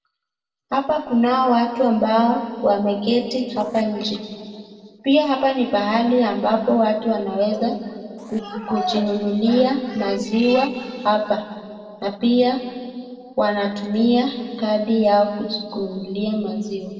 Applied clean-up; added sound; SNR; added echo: neural separator model SepFormer DNS4.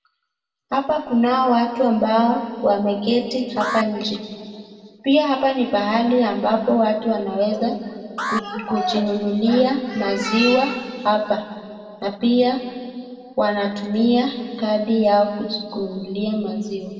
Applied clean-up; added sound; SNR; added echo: none; Alarm; 12 dB; reverberation time 2.0 s.